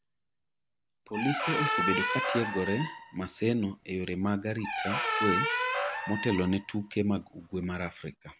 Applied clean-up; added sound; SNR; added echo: none; Squeak; 1 dB; none.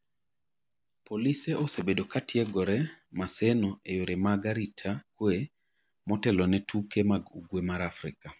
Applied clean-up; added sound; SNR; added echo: none; none; none; none.